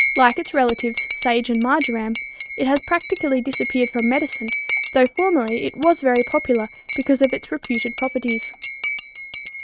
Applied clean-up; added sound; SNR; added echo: neural mask model RNNoise.